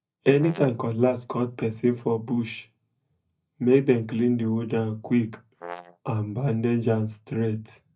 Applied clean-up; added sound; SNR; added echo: neural mask model DeepFilterNet 3.